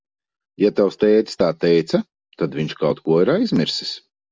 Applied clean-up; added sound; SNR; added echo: none; none; none; none.